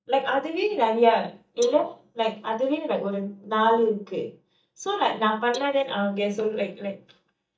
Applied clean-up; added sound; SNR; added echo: neural mask model DeepFilterNet 3.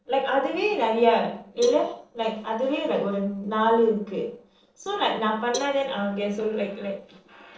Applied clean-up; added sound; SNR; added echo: neural separator model SepFormer DNS4.